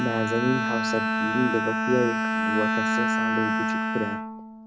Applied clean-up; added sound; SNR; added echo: none; Bowed string instrument; -3 dB; none.